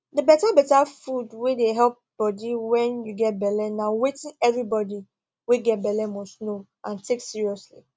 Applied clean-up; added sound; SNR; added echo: none; none; none; none.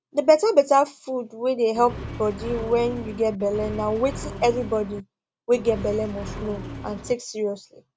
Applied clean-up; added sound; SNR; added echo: none; Accelerating, revving, vroom; 11 dB; none.